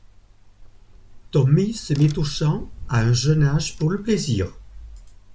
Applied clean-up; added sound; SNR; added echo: none; Crack; 14 dB; none.